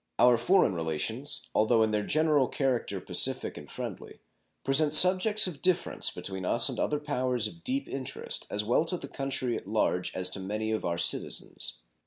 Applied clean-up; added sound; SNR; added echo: none; none; none; none.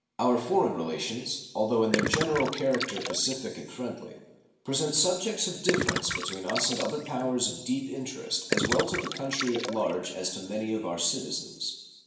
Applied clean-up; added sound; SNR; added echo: none; Gurgling; 3 dB; reverberation time 1.0 s.